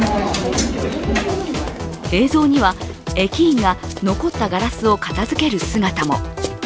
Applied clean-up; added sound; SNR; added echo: none; Run; 18 dB; none.